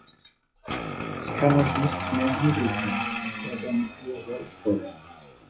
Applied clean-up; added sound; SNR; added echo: classical method WPE with log-MMSE.